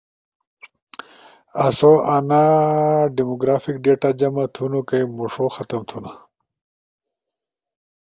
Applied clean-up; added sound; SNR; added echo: none; none; none; none.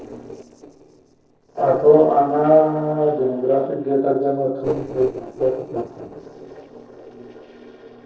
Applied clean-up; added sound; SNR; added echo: neural separator model SepFormer DNS4.